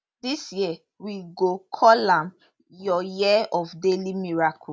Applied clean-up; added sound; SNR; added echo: none; none; none; none.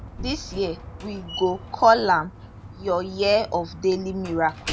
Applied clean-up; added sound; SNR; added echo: none; Slam; 14 dB; none.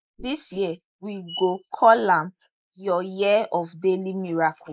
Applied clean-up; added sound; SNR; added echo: neural mask model Resemble Enhance denoiser.